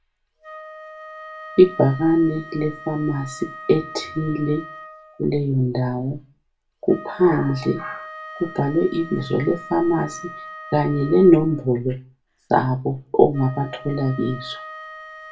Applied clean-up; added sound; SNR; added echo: none; Wind instrument, woodwind instrument; 17 dB; reverberation time 0.2 s.